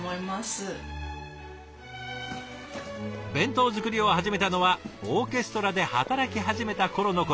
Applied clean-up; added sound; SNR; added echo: none; none; none; none.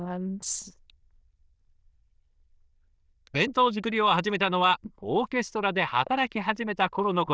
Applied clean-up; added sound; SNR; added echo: neural diffusion model UNIVERSE++.